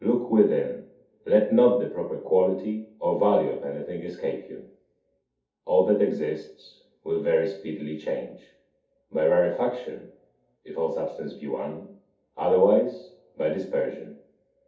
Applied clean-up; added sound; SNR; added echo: none; none; none; reverberation time 0.5 s.